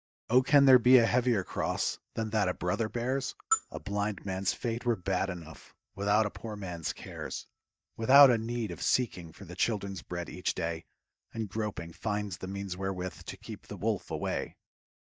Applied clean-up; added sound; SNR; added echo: neural mask model DeepFilterNet 3.